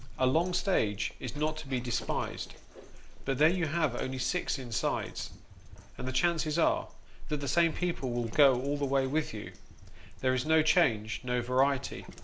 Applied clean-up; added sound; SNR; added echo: none; Dog; 19 dB; none.